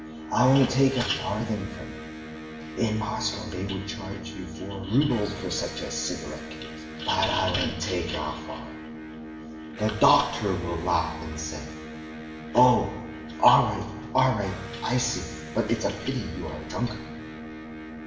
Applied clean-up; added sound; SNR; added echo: none; Electric guitar; 11 dB; reverberation time 1.2 s.